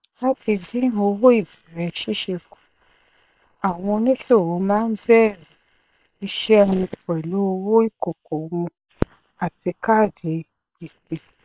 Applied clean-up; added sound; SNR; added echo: neural separator model SepFormer WHAM!.